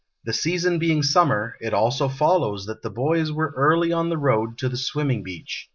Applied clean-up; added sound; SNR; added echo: neural mask model Resemble Enhance denoiser.